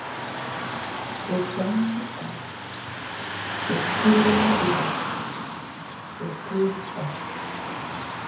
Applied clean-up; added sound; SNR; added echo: none; Car passing by / Traffic noise, roadway noise; 1 dB; reverberation time 0.6 s.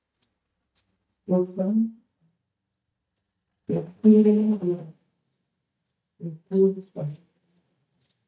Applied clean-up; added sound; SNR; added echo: neural mask model DeepFilterNet 3.